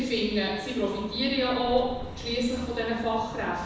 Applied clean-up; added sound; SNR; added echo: none; Bus; 14 dB; reverberation time 1.1 s.